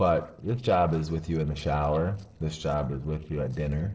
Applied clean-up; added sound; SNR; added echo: neural separator model SepFormer DNS4.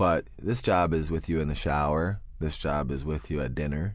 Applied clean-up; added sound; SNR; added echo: none; none; none; none.